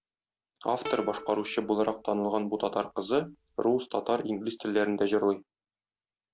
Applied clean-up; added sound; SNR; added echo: none; Plucked string instrument; 15 dB; none.